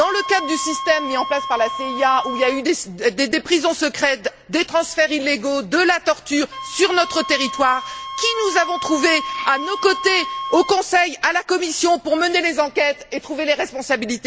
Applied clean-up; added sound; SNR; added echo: none; Wind instrument, woodwind instrument; 11 dB; none.